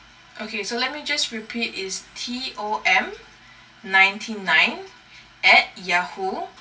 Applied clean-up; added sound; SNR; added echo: none; none; none; reverberation time 0.2 s.